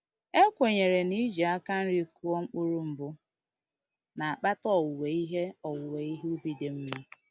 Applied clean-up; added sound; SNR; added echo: none; none; none; none.